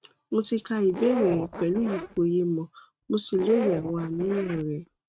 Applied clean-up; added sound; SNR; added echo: neural mask model RNNoise.